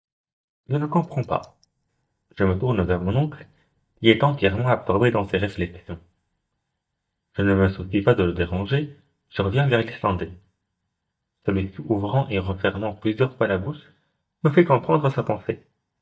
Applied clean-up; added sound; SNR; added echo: neural mask model DeepFilterNet 3.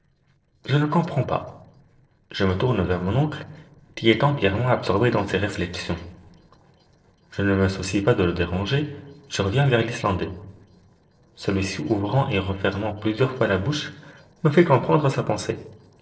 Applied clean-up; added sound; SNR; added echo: neural separator model SepFormer DNS4.